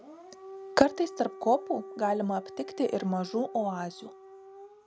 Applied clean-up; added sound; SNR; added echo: none; Siren / Dog; 14 dB; none.